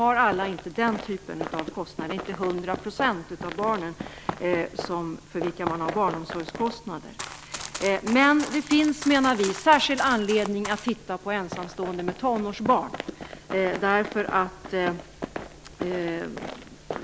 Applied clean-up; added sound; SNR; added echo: none; Run; 11 dB; none.